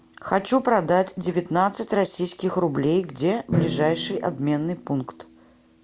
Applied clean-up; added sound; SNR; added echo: none; Drum; 11 dB; none.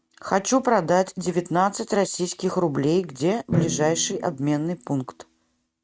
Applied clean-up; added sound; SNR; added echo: neural mask model RNNoise.